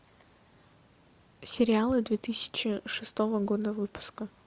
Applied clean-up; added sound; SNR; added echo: none; none; none; none.